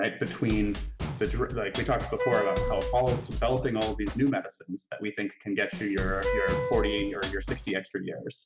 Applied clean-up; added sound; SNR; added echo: none; Drum kit + Wind instrument, woodwind instrument; 2 dB; none.